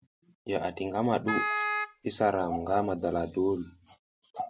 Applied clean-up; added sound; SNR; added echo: none; Wind instrument, woodwind instrument; 2 dB; none.